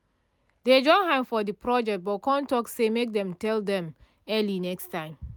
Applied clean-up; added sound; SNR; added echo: none; none; none; none.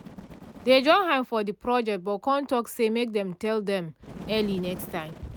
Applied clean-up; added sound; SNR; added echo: none; Bird; 19 dB; none.